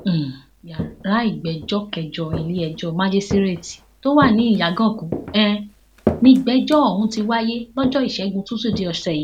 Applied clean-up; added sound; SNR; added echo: none; Walk, footsteps; 12 dB; none.